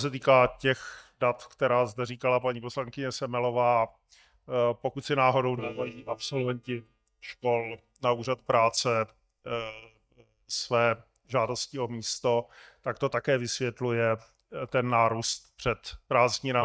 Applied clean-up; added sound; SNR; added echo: neural mask model DeepFilterNet 3.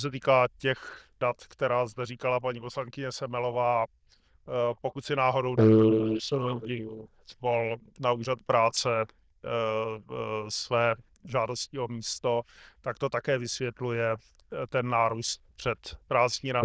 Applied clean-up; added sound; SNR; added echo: neural diffusion model UNIVERSE++.